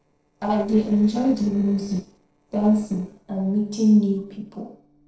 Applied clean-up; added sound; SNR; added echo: neural separator model SepFormer DNS4.